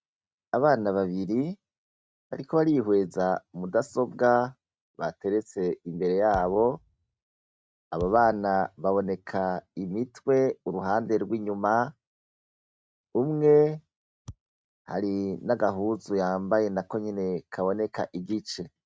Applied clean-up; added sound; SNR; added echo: neural mask model RNNoise.